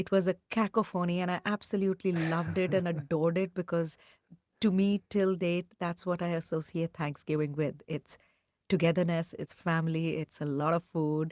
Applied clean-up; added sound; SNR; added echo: none; none; none; none.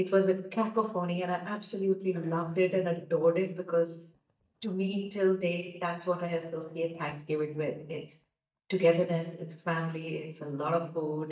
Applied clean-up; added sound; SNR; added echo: neural mask model DeepFilterNet 3.